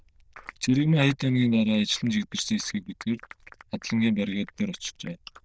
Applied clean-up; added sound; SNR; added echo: neural diffusion model UNIVERSE++.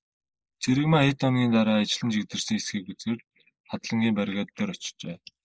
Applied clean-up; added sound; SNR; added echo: neural mask model Resemble Enhance denoiser.